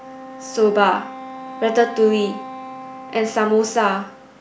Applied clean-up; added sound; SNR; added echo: none; Wind instrument, woodwind instrument; 14 dB; none.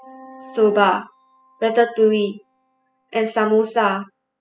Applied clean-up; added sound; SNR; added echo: classical method spectral subtraction.